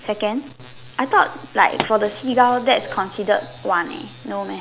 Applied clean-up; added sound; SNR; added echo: none; Explosion; 11 dB; none.